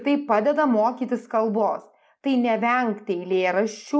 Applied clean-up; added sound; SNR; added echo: none; none; none; none.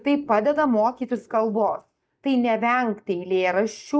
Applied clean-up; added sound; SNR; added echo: neural mask model DeepFilterNet 3.